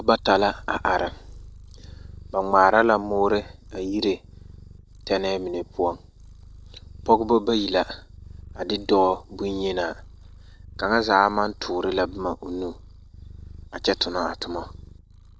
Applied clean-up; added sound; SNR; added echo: neural mask model DeepFilterNet 3.